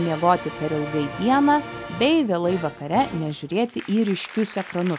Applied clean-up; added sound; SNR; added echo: none; Applause; 13 dB; none.